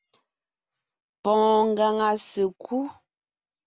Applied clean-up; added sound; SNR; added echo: none; none; none; none.